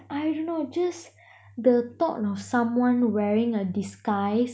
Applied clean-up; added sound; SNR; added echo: none; none; none; none.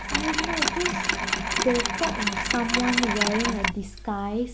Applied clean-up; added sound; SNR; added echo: none; Mechanisms; -1 dB; none.